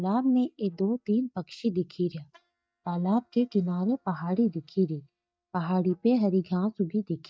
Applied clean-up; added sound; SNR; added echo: neural mask model DeepFilterNet 3.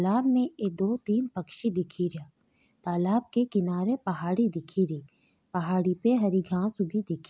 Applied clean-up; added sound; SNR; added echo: none; none; none; none.